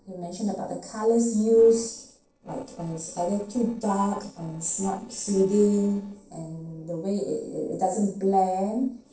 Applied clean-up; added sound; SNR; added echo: neural separator model SepFormer DNS4.